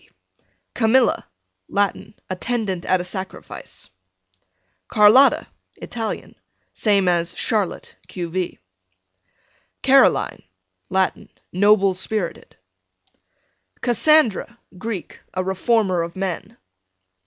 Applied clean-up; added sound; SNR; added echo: none; none; none; none.